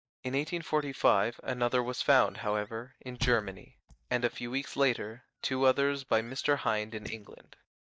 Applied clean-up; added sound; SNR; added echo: neural mask model DeepFilterNet 3.